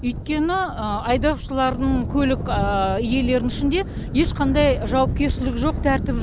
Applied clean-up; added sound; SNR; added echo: none; none; none; none.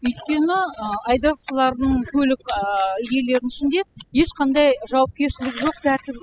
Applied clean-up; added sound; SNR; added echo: classical method spectral subtraction.